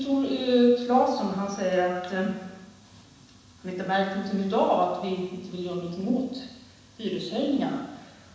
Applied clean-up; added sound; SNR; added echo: none; none; none; reverberation time 1.1 s.